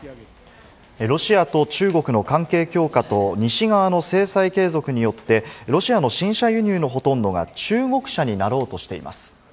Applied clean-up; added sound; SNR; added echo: none; none; none; none.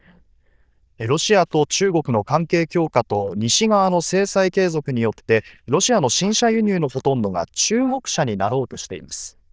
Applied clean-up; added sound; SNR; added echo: neural diffusion model UNIVERSE++.